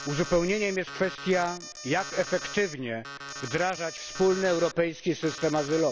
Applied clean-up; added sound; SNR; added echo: none; Alarm; 12 dB; none.